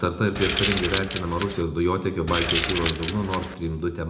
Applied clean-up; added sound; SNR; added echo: none; Keys jangling; -2 dB; reverberation time 0.5 s.